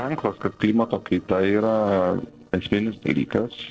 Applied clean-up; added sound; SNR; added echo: neural separator model SepFormer DNS4.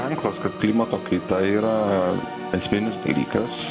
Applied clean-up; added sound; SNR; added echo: none; Organ; 9 dB; reverberation time 1.5 s.